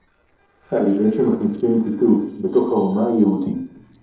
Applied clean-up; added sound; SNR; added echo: neural separator model SepFormer DNS4.